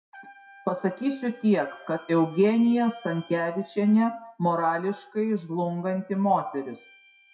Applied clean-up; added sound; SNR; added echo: classical method WPE with log-MMSE.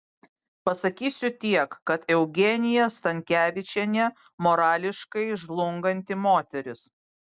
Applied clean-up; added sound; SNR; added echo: none; none; none; none.